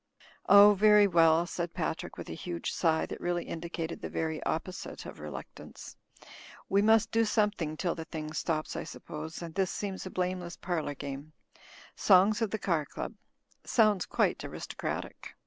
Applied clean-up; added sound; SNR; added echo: none; none; none; none.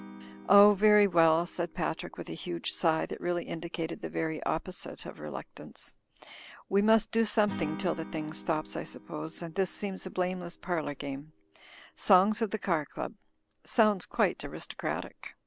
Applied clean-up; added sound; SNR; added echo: none; Acoustic guitar / Strum; 20 dB; none.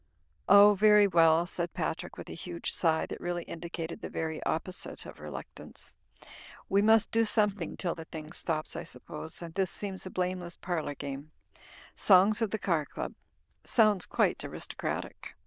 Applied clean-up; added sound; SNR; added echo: neural diffusion model UNIVERSE++.